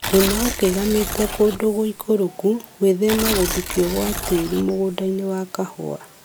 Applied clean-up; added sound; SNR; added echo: none; Tearing; 6 dB; none.